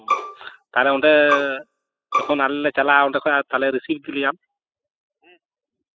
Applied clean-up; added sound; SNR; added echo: classical method spectral subtraction.